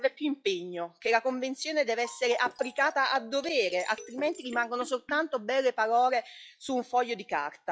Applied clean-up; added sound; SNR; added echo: classical method log-MMSE.